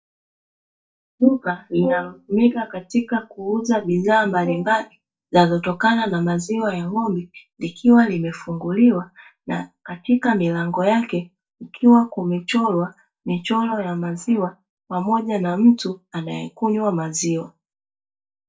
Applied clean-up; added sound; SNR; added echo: neural mask model DeepFilterNet 3.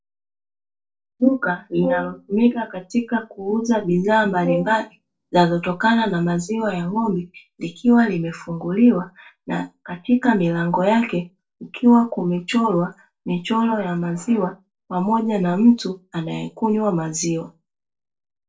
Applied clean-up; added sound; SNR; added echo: neural separator model SepFormer DNS4.